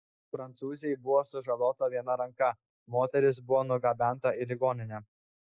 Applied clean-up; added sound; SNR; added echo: neural mask model Resemble Enhance denoiser.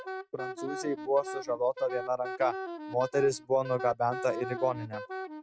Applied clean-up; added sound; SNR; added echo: neural mask model RNNoise.